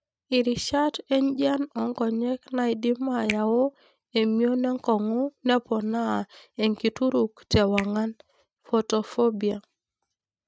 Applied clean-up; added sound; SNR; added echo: neural mask model RNNoise.